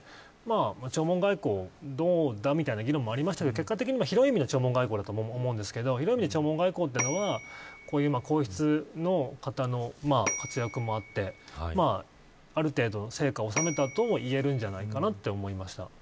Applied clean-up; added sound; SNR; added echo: none; Bell / Telephone; 11 dB; none.